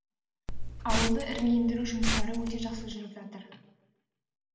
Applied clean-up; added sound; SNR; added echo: none; Liquid; -2 dB; reverberation time 0.9 s.